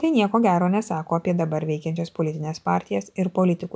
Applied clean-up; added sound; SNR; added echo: none; none; none; none.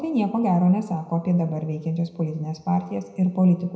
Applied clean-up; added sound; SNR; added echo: none; none; none; reverberation time 0.7 s.